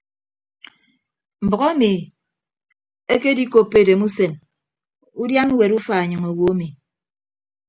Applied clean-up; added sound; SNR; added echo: none; none; none; none.